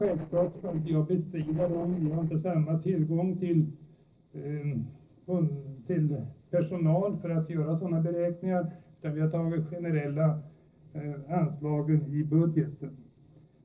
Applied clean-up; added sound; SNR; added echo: neural separator model SepFormer DNS4.